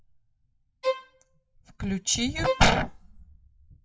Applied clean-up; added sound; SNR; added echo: classical method WPE with log-MMSE.